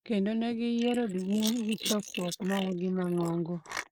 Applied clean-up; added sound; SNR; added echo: neural mask model Resemble Enhance denoiser.